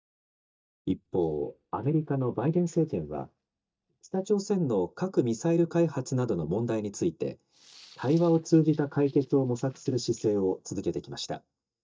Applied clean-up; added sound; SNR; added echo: neural mask model DeepFilterNet 3.